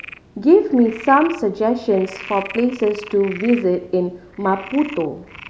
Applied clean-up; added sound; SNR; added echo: none; Frog; 18 dB; none.